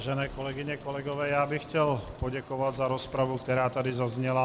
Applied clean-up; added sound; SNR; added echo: none; Truck; 18 dB; none.